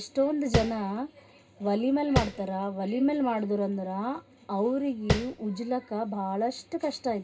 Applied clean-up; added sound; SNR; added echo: none; Tap; 0 dB; reverberation time 0.2 s.